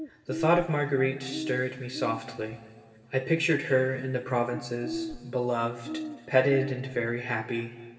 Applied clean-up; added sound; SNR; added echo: none; Bird; 12 dB; reverberation time 2.1 s.